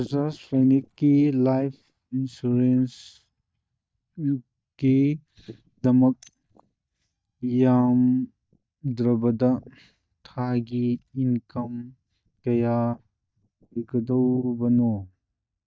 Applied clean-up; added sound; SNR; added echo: neural mask model DeepFilterNet 3.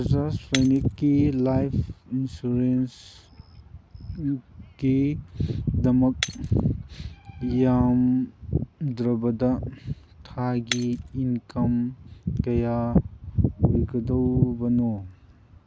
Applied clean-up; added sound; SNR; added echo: none; Shatter; 16 dB; none.